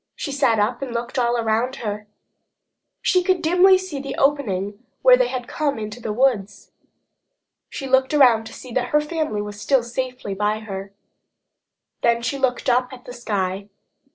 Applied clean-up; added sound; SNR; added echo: none; none; none; none.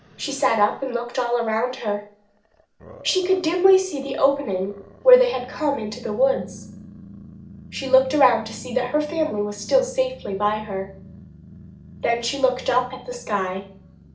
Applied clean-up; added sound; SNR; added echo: none; Growling; 20 dB; reverberation time 0.4 s.